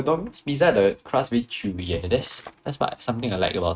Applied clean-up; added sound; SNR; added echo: neural mask model RNNoise.